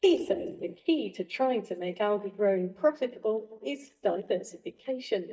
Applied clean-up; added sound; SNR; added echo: neural mask model DeepFilterNet 3.